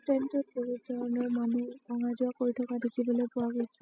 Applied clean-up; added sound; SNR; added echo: classical method spectral subtraction.